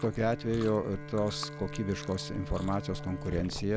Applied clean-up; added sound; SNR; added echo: none; Bowed string instrument + Chewing, mastication; 9 dB; none.